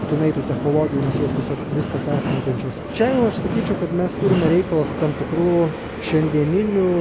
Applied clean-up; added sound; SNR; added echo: none; Subway, metro, underground; 5 dB; none.